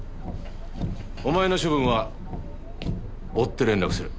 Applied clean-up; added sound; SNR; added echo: none; Car; 5 dB; none.